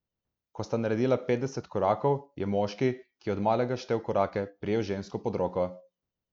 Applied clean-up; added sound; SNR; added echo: none; none; none; none.